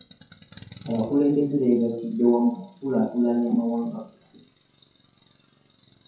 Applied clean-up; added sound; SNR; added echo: classical method WPE with log-MMSE.